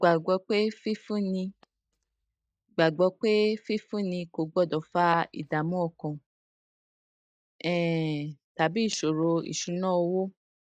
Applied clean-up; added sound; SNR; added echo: neural mask model DeepFilterNet 3.